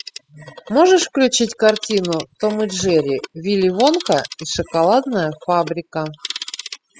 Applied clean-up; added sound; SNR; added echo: classical method spectral subtraction.